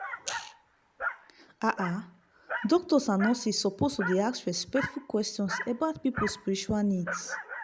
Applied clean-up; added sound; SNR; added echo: none; Dog; 9 dB; none.